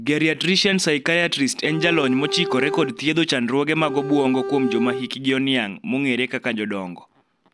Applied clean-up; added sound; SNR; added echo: none; Bowed string instrument; 8 dB; none.